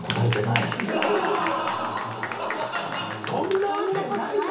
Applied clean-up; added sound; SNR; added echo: none; Applause; 8 dB; reverberation time 0.8 s.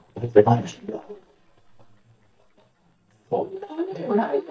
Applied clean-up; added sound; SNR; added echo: neural mask model DeepFilterNet 3.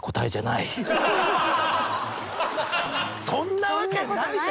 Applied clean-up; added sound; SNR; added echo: none; none; none; none.